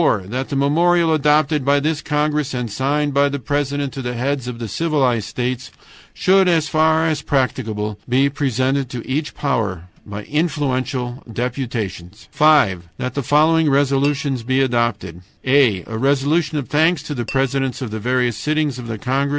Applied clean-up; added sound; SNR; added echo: none; Tap / Glass; 20 dB; none.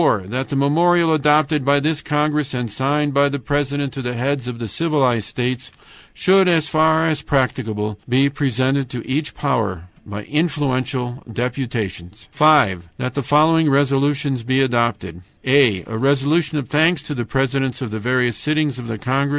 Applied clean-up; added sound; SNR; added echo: none; none; none; none.